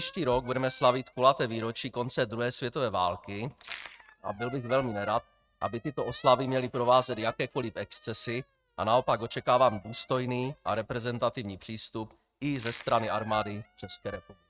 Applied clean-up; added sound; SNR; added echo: neural mask model RNNoise.